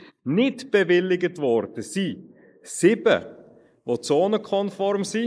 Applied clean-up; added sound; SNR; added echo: neural mask model Resemble Enhance denoiser.